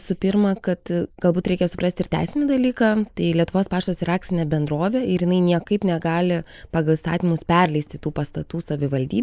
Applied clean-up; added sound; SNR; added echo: neural mask model Resemble Enhance denoiser.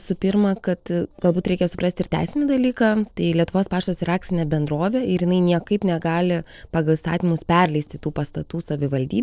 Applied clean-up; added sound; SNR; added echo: neural separator model SepFormer DNS4.